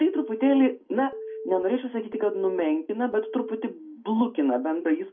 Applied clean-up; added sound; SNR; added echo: none; Telephone; 13 dB; reverberation time 0.2 s.